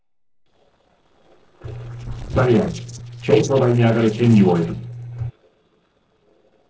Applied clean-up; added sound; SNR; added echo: neural separator model SepFormer DNS4.